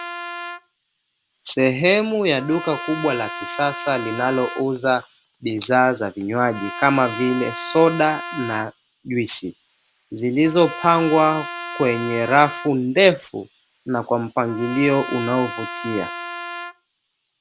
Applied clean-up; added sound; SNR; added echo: none; Trumpet; 12 dB; none.